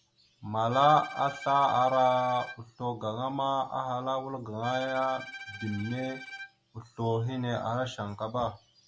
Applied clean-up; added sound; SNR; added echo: none; Bowed string instrument; 15 dB; none.